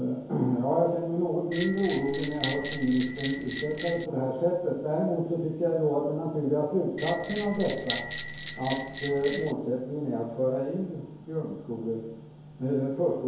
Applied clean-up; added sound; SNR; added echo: none; Bell; 9 dB; reverberation time 1.0 s.